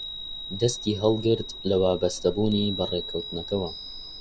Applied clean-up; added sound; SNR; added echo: none; Chime; 10 dB; none.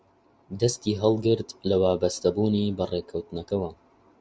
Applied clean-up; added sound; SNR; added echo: none; none; none; none.